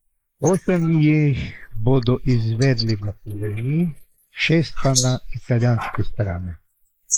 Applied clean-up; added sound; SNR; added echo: neural mask model Resemble Enhance denoiser.